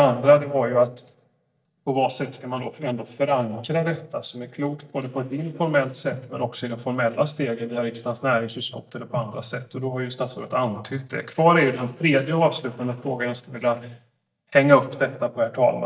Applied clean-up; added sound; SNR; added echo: neural mask model DeepFilterNet 3.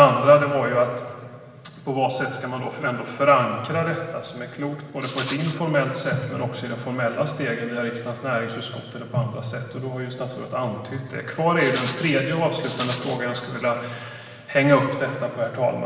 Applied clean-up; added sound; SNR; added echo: none; Rattle; 13 dB; reverberation time 2.3 s.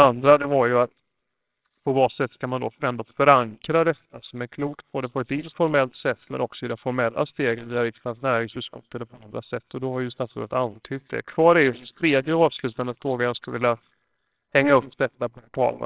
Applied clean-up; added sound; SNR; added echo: neural separator model SepFormer WHAMR!.